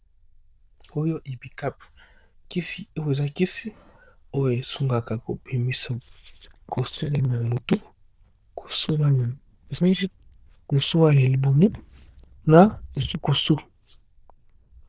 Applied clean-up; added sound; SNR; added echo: neural diffusion model UNIVERSE++.